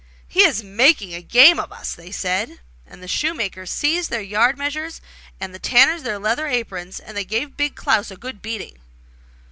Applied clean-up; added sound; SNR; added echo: none; none; none; none.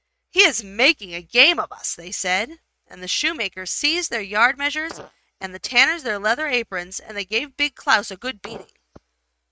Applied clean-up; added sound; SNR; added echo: neural mask model RNNoise.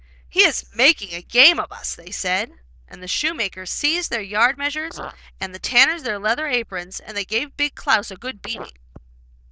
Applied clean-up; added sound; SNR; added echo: neural diffusion model UNIVERSE++.